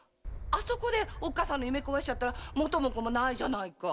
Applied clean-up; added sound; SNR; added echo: none; Gull, seagull / Wind; 9 dB; none.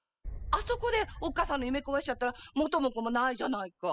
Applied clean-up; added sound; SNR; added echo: classical method spectral subtraction.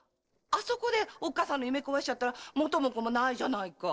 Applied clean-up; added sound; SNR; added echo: neural separator model SepFormer DNS4.